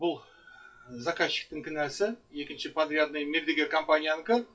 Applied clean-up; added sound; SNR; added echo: classical method WPE with log-MMSE.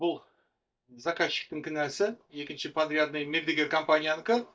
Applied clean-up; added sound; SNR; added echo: neural mask model DeepFilterNet 3.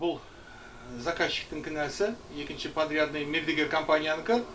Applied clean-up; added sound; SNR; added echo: none; Ocean; 20 dB; reverberation time 0.3 s.